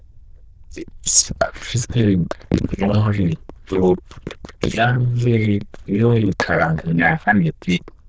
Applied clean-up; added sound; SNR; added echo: neural diffusion model UNIVERSE++.